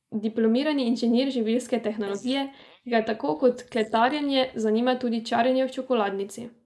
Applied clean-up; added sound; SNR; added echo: neural mask model Resemble Enhance denoiser.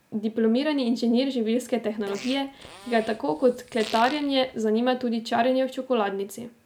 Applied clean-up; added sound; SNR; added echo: none; Fart; 17 dB; none.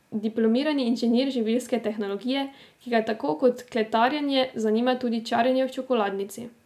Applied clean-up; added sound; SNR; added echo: none; none; none; none.